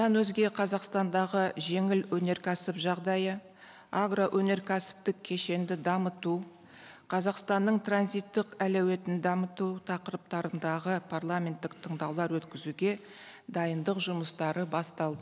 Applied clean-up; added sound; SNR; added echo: none; none; none; none.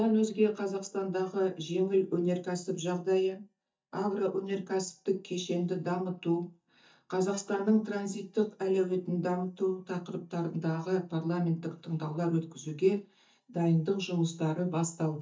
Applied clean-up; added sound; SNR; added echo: neural mask model DeepFilterNet 3.